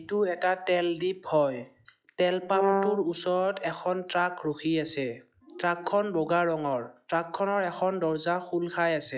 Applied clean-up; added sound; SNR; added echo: classical method log-MMSE.